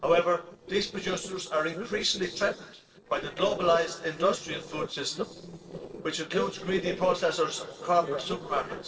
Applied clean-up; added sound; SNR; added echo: neural separator model SepFormer DNS4.